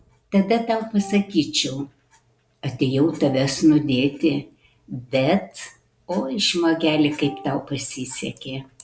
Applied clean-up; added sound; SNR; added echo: none; Wind instrument, woodwind instrument; 19 dB; none.